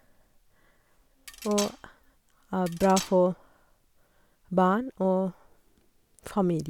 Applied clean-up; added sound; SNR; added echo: none; Cutlery, silverware; 12 dB; none.